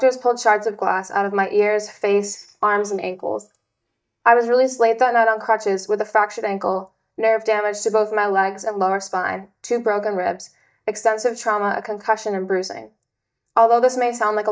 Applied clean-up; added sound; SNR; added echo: neural mask model DeepFilterNet 3.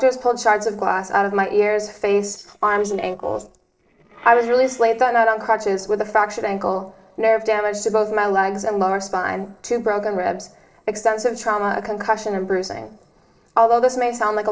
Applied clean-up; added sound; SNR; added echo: neural separator model SepFormer DNS4.